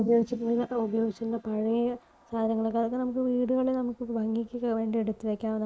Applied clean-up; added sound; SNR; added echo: neural mask model Resemble Enhance denoiser.